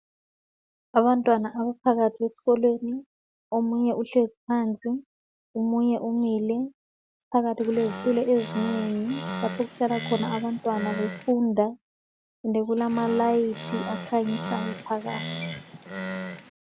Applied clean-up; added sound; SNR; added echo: none; Animal; 9 dB; none.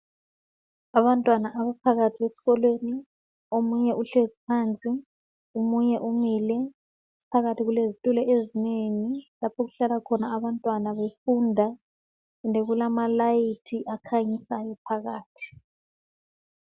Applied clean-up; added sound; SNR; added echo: none; none; none; none.